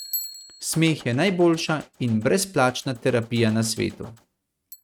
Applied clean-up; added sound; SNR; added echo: neural mask model RNNoise.